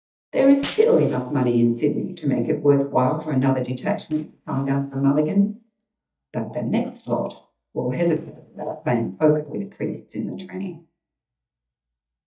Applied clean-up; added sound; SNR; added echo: neural mask model DeepFilterNet 3.